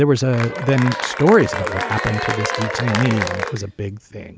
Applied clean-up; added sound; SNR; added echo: none; Applause / Cheering; 5 dB; none.